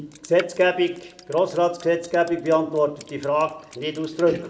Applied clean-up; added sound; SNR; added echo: none; Drip; 20 dB; reverberation time 0.5 s.